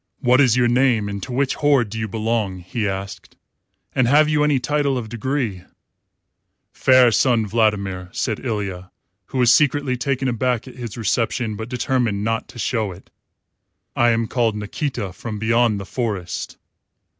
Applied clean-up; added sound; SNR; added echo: none; none; none; none.